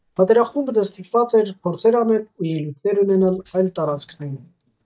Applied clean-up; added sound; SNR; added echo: neural mask model DeepFilterNet 3.